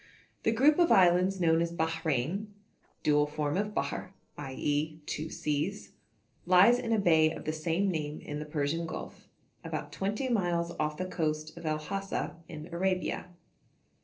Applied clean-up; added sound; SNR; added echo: neural separator model SepFormer DNS4.